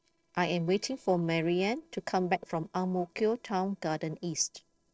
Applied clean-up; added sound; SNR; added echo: neural separator model SepFormer DNS4.